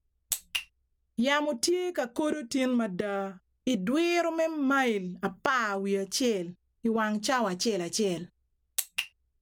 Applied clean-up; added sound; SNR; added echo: none; none; none; none.